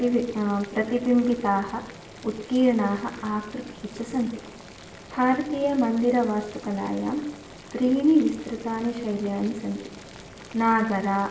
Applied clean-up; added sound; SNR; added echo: none; Boiling; 18 dB; reverberation time 0.8 s.